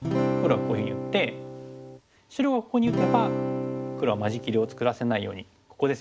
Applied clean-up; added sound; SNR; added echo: none; Acoustic guitar / Strum; 1 dB; none.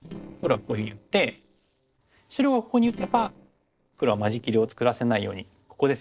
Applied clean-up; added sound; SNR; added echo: neural separator model SepFormer DNS4.